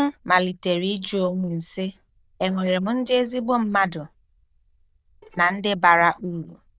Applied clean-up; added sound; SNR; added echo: neural diffusion model UNIVERSE++.